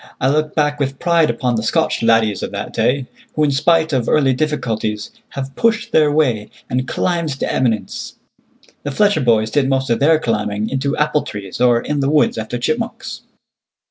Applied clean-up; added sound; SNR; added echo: none; none; none; none.